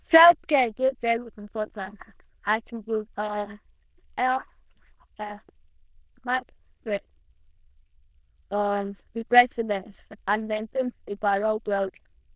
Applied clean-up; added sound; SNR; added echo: neural diffusion model UNIVERSE++.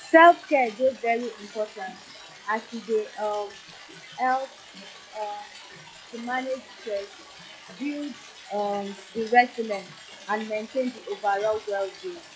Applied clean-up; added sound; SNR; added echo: classical method log-MMSE.